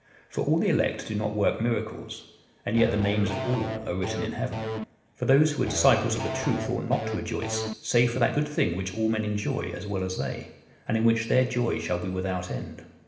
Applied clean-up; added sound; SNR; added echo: none; Electric guitar / Bass guitar; 6 dB; reverberation time 1.0 s.